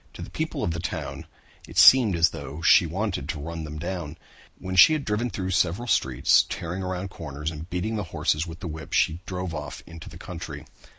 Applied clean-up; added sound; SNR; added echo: none; none; none; none.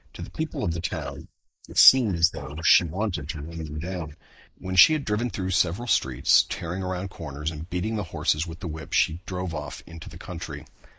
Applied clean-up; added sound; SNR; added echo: neural mask model Resemble Enhance denoiser.